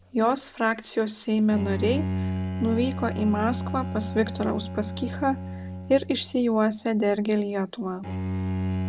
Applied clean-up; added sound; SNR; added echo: none; Bowed string instrument; 6 dB; none.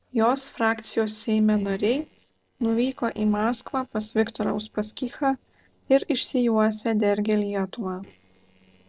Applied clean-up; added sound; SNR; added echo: neural separator model SepFormer DNS4.